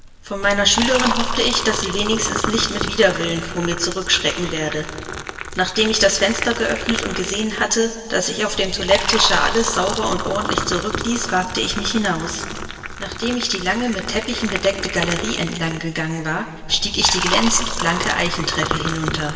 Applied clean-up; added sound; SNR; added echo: none; Liquid; 5 dB; reverberation time 1.8 s.